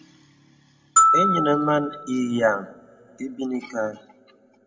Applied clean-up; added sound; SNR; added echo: none; Glockenspiel; -3 dB; reverberation time 1.4 s.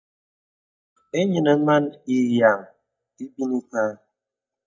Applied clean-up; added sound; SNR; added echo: neural mask model DeepFilterNet 3.